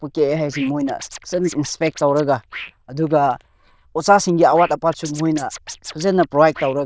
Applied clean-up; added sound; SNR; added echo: neural diffusion model UNIVERSE++.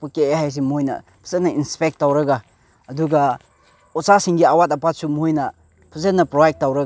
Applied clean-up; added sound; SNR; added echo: none; none; none; none.